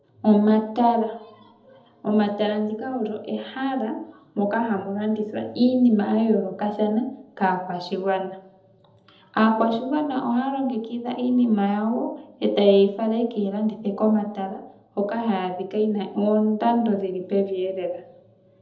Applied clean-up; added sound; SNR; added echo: none; none; none; reverberation time 0.8 s.